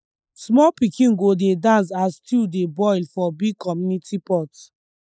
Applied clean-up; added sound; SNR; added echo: neural mask model Resemble Enhance denoiser.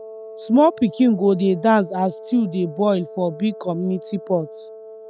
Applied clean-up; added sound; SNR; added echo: none; Wind instrument, woodwind instrument; 16 dB; none.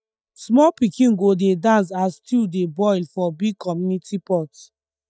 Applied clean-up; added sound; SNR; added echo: neural mask model DeepFilterNet 3.